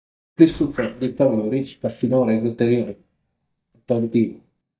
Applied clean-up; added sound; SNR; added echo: neural mask model DeepFilterNet 3.